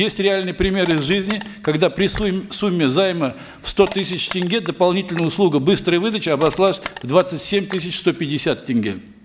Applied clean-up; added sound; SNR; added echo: none; Crushing; 17 dB; none.